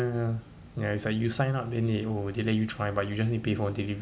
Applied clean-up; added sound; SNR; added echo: none; none; none; none.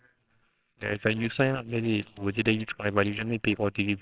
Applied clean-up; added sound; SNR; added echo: neural separator model SepFormer WHAMR!.